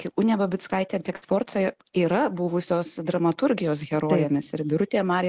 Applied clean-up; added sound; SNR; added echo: none; none; none; none.